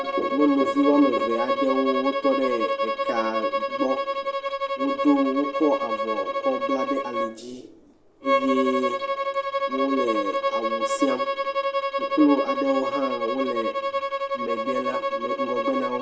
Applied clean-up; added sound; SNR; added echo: none; Bowed string instrument; 0 dB; none.